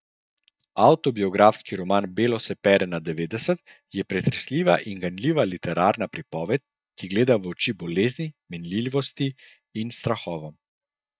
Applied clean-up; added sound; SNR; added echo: neural mask model DeepFilterNet 3.